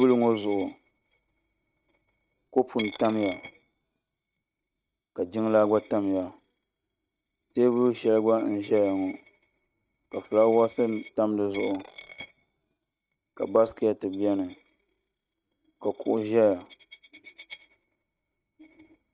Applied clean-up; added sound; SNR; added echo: neural mask model RNNoise.